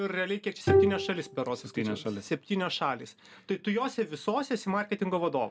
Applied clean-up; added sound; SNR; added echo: none; Bowed string instrument; 0 dB; none.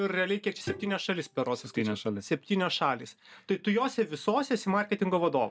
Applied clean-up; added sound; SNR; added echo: neural mask model DeepFilterNet 3.